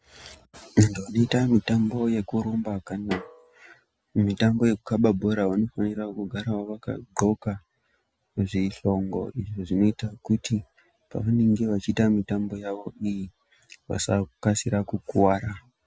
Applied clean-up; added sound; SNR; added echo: none; Snare drum; 15 dB; none.